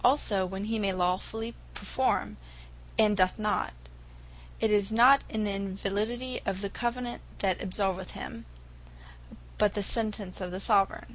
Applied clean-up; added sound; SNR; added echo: none; none; none; none.